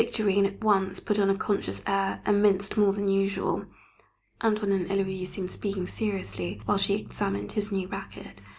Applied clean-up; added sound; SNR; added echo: none; none; none; none.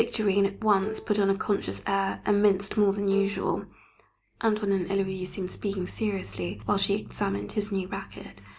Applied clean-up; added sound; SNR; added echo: none; Bowed string instrument; 14 dB; none.